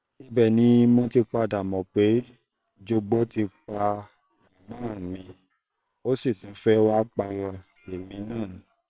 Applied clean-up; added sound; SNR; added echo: neural separator model SepFormer WHAM!.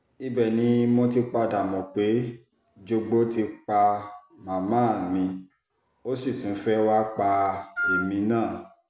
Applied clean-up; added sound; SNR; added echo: none; Wind instrument, woodwind instrument; 3 dB; none.